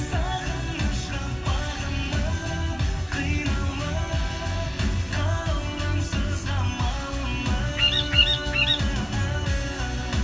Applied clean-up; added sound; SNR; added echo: none; Bird vocalization, bird call, bird song; -2 dB; reverberation time 2.5 s.